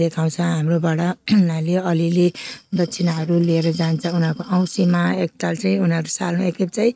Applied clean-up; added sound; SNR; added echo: neural mask model RNNoise.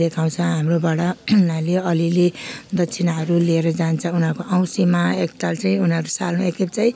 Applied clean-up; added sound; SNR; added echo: none; none; none; none.